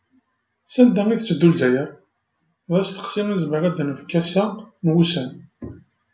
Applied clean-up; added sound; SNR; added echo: none; none; none; none.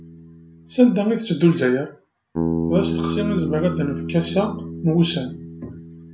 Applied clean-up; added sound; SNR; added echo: none; Bass guitar; 6 dB; none.